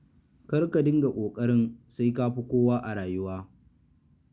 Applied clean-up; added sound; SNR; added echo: none; none; none; none.